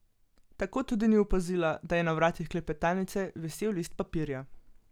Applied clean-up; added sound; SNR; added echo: none; none; none; none.